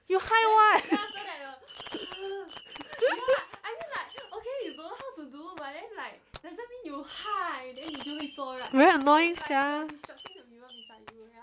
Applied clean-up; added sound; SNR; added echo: none; Fireworks; 19 dB; none.